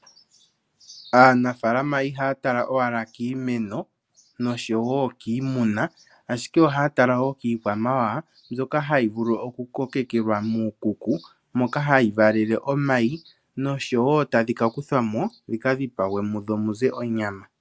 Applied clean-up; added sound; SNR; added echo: none; none; none; none.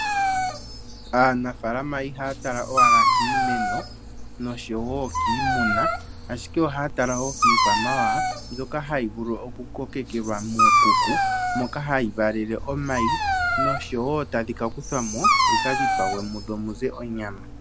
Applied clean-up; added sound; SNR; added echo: none; Dog; -3 dB; none.